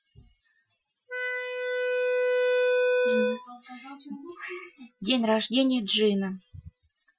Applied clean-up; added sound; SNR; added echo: classical method Wiener filter.